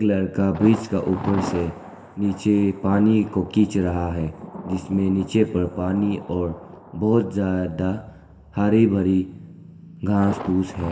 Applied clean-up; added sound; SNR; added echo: none; Thunder; 14 dB; reverberation time 1.9 s.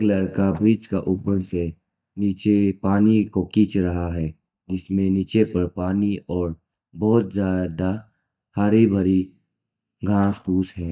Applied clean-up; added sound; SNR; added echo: neural mask model DeepFilterNet 3.